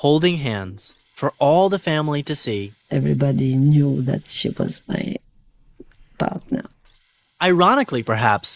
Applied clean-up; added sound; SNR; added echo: neural mask model Resemble Enhance denoiser.